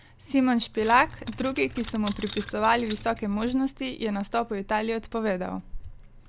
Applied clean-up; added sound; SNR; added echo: none; Keys jangling; 14 dB; none.